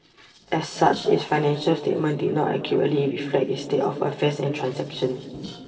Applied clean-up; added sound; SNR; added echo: neural separator model SepFormer DNS4.